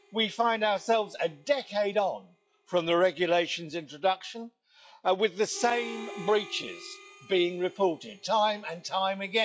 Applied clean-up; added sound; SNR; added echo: classical method log-MMSE.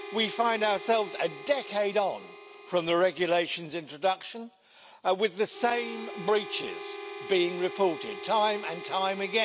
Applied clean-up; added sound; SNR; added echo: none; Harmonica; 13 dB; none.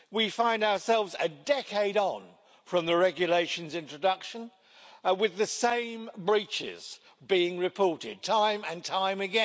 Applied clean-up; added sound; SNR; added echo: none; none; none; none.